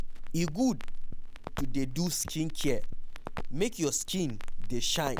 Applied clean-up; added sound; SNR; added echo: none; Crackle; -2 dB; none.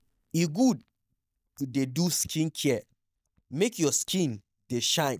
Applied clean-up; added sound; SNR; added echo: neural mask model DeepFilterNet 3.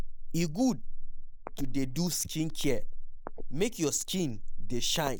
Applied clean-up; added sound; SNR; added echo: neural mask model Resemble Enhance denoiser.